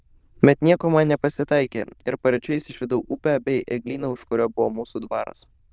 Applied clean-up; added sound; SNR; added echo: neural diffusion model UNIVERSE++.